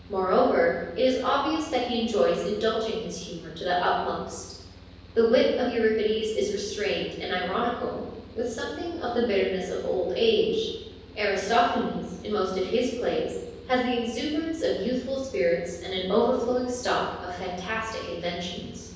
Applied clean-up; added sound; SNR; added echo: none; Mechanical fan; 20 dB; reverberation time 1.1 s.